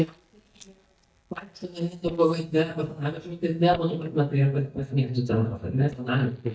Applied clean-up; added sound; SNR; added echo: neural mask model DeepFilterNet 3.